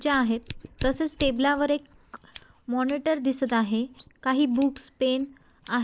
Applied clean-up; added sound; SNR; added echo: neural mask model Resemble Enhance denoiser.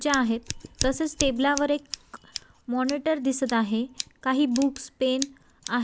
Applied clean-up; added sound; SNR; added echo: none; Scissors; 11 dB; none.